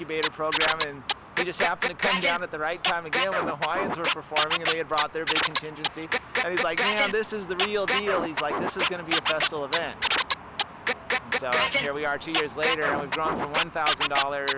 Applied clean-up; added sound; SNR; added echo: none; Scratching (performance technique); -2 dB; none.